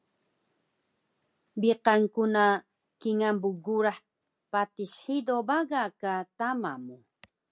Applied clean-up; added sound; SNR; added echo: none; none; none; none.